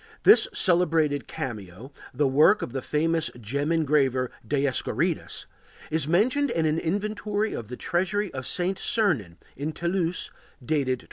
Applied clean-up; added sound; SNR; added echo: none; none; none; none.